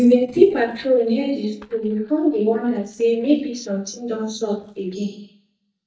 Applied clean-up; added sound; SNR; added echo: neural mask model DeepFilterNet 3.